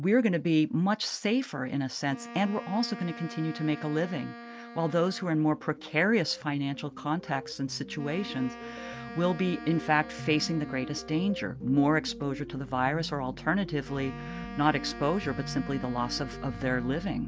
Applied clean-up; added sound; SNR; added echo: none; Wind instrument, woodwind instrument; 16 dB; none.